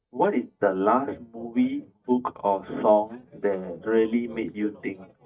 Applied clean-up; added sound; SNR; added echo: neural mask model DeepFilterNet 3.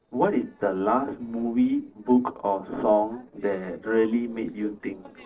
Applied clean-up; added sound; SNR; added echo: neural separator model SepFormer DNS4.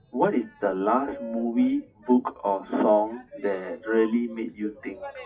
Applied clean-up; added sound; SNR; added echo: classical method WPE with log-MMSE.